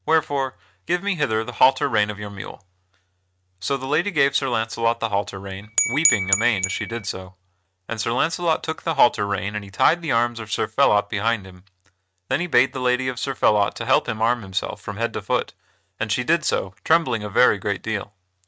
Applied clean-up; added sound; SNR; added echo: neural mask model RNNoise.